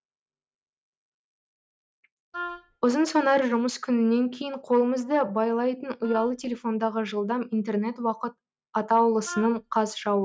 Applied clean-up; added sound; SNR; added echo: neural mask model RNNoise.